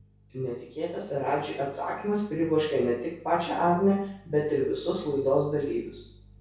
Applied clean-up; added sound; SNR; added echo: none; none; none; reverberation time 0.6 s.